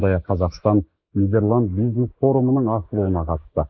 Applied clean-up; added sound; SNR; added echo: neural mask model Resemble Enhance denoiser.